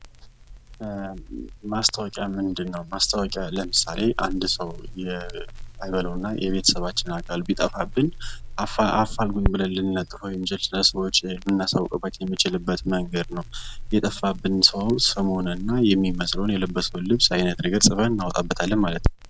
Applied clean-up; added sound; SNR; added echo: none; Crackle; 8 dB; none.